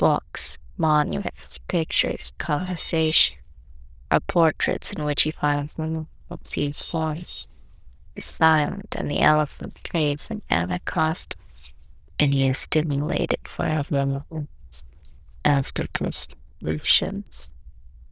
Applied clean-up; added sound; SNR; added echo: neural diffusion model UNIVERSE++.